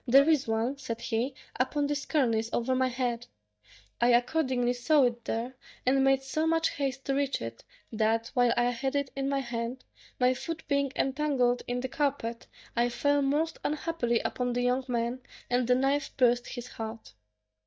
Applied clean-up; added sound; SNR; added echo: neural mask model DeepFilterNet 3.